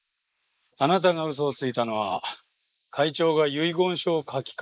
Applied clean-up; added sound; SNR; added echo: neural mask model Resemble Enhance denoiser.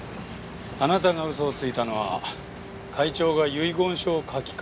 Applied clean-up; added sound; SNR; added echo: none; none; none; none.